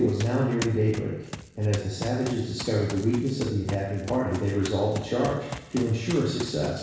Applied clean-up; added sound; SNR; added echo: none; Run; 14 dB; reverberation time 1.1 s.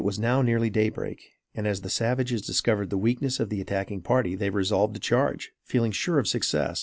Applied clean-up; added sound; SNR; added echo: none; none; none; none.